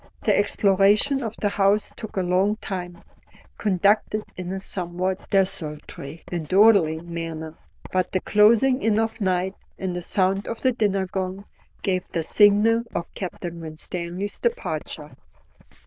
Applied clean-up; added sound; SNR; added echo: neural diffusion model UNIVERSE++.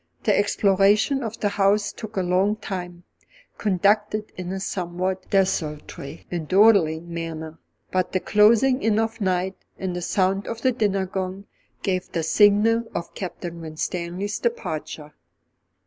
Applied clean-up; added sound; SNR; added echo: none; none; none; none.